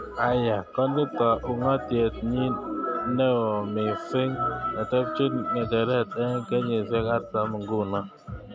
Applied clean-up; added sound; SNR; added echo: none; none; none; none.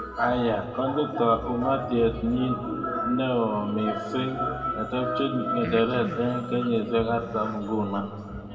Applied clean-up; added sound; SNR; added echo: none; Breathing; 15 dB; reverberation time 1.7 s.